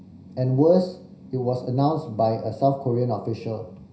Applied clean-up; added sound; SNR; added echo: none; none; none; reverberation time 0.5 s.